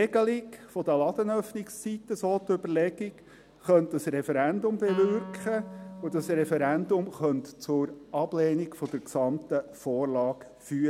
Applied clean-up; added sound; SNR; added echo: none; Wind instrument, woodwind instrument; 14 dB; none.